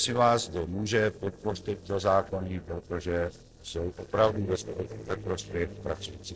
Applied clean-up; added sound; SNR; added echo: neural separator model SepFormer DNS4.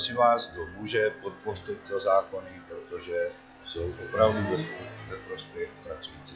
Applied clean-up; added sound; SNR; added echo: classical method log-MMSE.